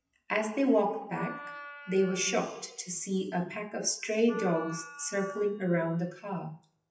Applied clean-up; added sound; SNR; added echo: classical method WPE with log-MMSE.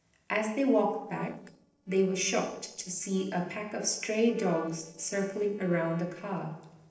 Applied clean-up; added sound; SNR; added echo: neural separator model SepFormer DNS4.